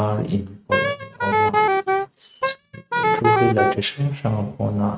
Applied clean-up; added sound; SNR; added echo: neural mask model RNNoise.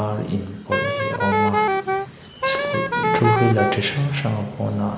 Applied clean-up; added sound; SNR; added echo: none; Wind instrument, woodwind instrument; -1 dB; none.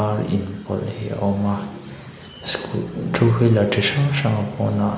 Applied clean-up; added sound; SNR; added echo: none; none; none; none.